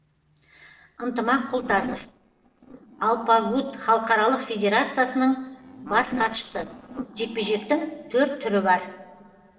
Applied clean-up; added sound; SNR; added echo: neural separator model SepFormer DNS4.